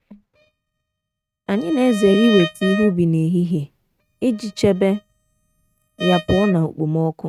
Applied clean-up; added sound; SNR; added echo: neural mask model RNNoise.